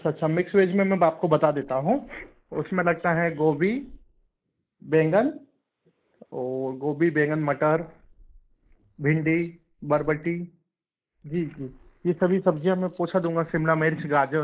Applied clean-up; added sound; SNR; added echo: neural mask model Resemble Enhance denoiser.